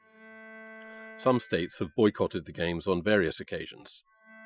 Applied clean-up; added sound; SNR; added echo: classical method Wiener filter.